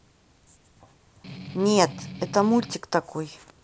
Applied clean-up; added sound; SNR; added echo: none; Strum; 12 dB; none.